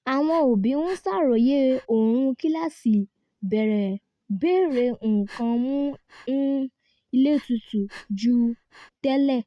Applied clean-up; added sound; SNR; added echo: neural mask model RNNoise.